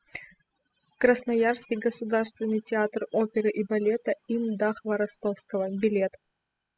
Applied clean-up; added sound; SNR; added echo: classical method spectral subtraction.